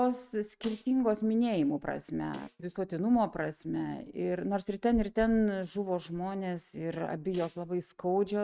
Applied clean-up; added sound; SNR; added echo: neural mask model RNNoise.